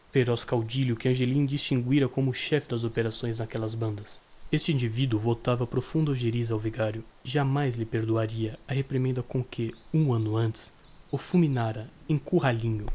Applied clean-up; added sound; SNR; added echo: neural mask model Resemble Enhance denoiser.